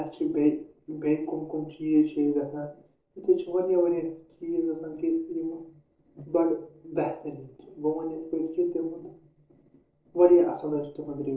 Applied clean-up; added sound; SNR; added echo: neural separator model SepFormer DNS4.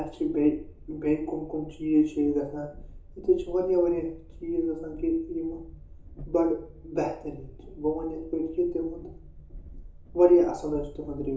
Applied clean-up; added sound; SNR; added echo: none; Train; 16 dB; reverberation time 0.7 s.